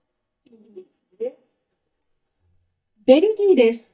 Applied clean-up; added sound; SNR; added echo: neural mask model DeepFilterNet 3.